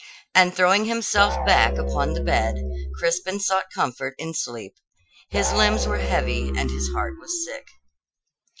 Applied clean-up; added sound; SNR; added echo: classical method Wiener filter.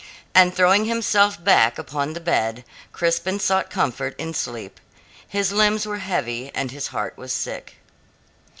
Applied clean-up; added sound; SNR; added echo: none; none; none; none.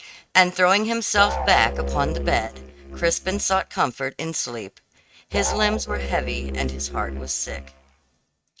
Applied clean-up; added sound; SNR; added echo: neural mask model RNNoise.